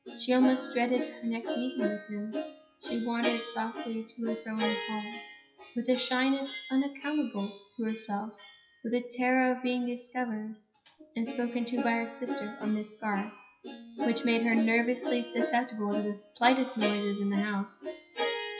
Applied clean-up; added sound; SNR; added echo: classical method WPE with log-MMSE.